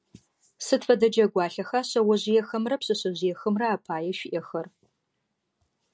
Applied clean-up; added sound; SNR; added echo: none; none; none; none.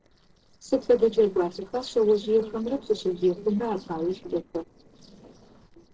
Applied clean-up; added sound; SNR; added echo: neural separator model SepFormer DNS4.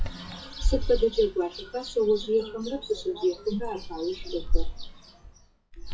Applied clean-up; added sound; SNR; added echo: classical method WPE with log-MMSE.